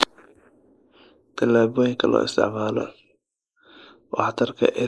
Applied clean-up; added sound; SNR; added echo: neural mask model Resemble Enhance denoiser.